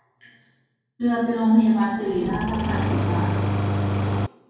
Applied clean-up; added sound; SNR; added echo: none; Engine starting; 0 dB; reverberation time 1.3 s.